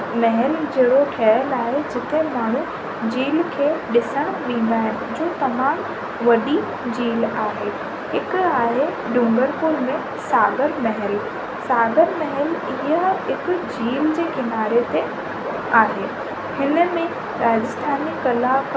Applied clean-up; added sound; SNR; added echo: none; none; none; none.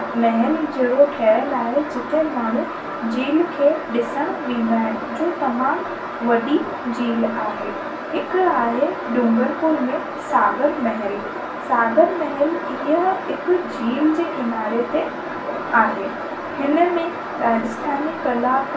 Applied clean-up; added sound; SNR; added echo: none; none; none; reverberation time 0.3 s.